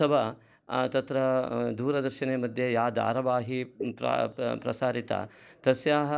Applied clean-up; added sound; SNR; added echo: neural mask model Resemble Enhance denoiser.